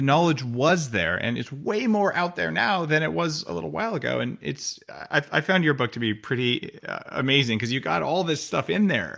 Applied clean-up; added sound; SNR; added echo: none; none; none; none.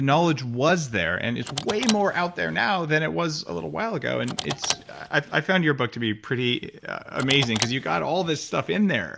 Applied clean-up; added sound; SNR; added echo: none; Car; 12 dB; none.